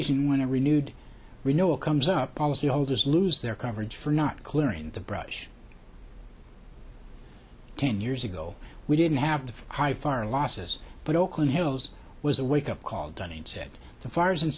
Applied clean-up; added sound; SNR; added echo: none; none; none; none.